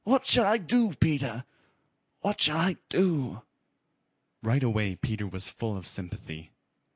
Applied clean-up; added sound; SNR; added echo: none; none; none; none.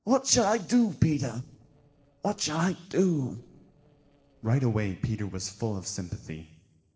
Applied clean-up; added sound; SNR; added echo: neural separator model SepFormer DNS4.